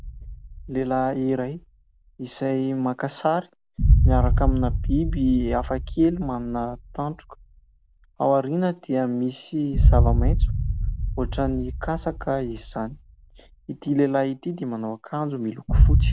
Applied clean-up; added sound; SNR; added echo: none; Boom; -2 dB; none.